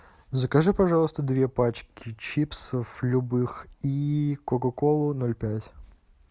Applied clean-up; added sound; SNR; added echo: none; none; none; none.